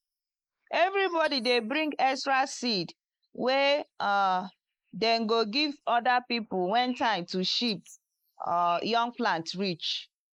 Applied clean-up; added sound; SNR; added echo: neural mask model Resemble Enhance denoiser.